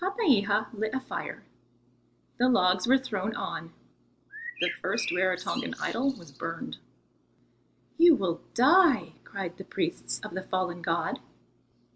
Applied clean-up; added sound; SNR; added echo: none; Bird; 10 dB; none.